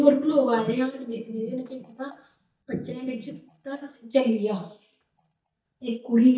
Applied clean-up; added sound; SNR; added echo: neural mask model DeepFilterNet 3.